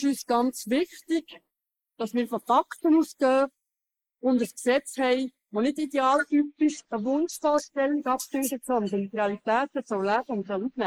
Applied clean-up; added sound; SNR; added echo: neural mask model Resemble Enhance denoiser.